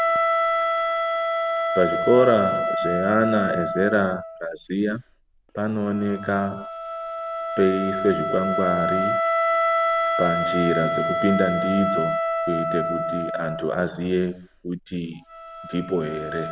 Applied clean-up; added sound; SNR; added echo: none; Wind instrument, woodwind instrument; 0 dB; none.